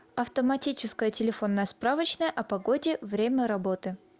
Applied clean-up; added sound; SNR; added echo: none; none; none; none.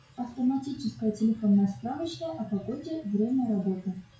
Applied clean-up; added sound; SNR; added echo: classical method WPE with log-MMSE.